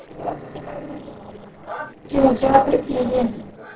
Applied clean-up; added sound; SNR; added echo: neural separator model SepFormer DNS4.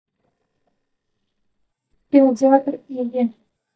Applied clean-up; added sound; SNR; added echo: neural mask model DeepFilterNet 3.